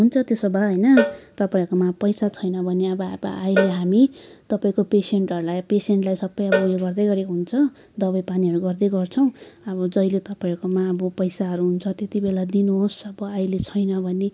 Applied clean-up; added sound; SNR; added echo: none; Cowbell; 8 dB; none.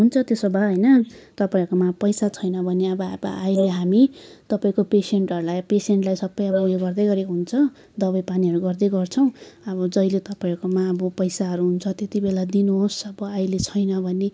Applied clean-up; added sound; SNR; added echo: neural mask model Resemble Enhance denoiser.